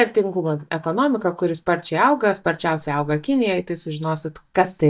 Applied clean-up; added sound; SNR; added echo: neural mask model DeepFilterNet 3.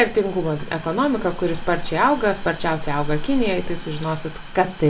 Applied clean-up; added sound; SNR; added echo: none; Train; 19 dB; reverberation time 0.4 s.